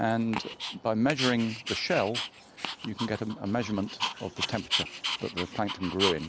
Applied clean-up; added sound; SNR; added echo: none; Dog; 5 dB; none.